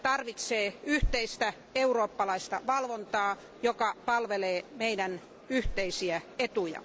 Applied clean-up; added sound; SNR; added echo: none; none; none; none.